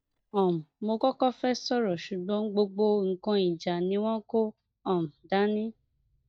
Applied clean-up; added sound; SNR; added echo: neural mask model DeepFilterNet 3.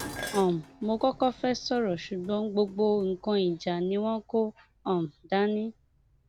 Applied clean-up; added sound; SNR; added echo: none; Dishes, pots, and pans; 18 dB; none.